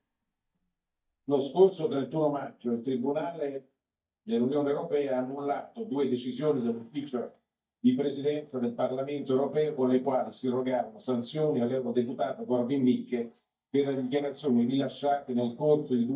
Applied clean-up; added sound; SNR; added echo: neural mask model DeepFilterNet 3.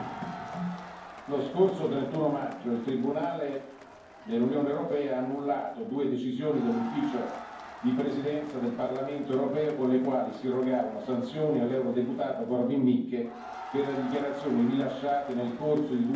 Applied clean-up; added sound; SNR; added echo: none; Crowd; 16 dB; reverberation time 0.9 s.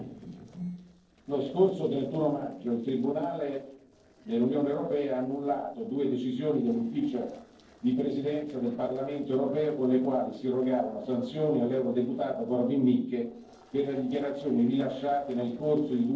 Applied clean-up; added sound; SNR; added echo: neural separator model SepFormer DNS4.